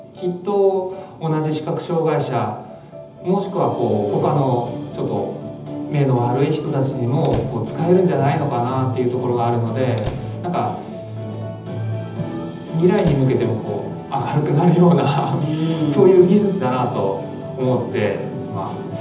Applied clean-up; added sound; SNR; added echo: none; Squeak; 18 dB; reverberation time 0.8 s.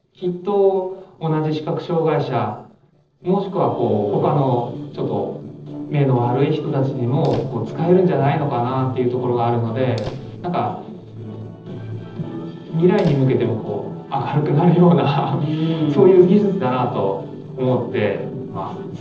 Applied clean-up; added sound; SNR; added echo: neural separator model SepFormer DNS4.